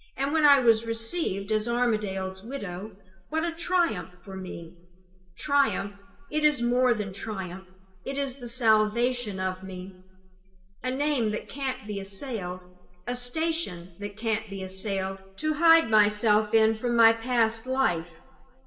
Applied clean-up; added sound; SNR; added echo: none; none; none; reverberation time 1.6 s.